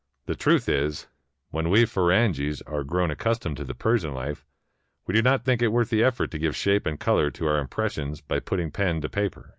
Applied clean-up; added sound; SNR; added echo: none; none; none; none.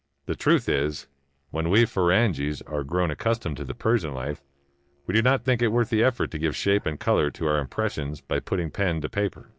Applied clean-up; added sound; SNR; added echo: neural separator model SepFormer DNS4.